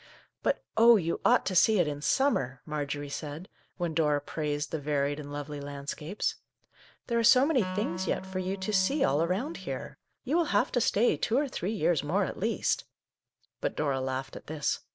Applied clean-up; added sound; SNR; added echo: none; Wind instrument, woodwind instrument; 11 dB; none.